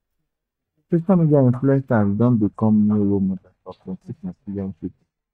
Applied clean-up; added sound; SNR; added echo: neural mask model DeepFilterNet 3.